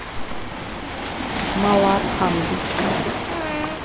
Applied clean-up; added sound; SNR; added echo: none; Waves, surf; 0 dB; none.